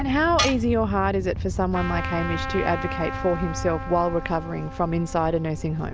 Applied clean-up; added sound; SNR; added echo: none; Trumpet + Tools; 10 dB; none.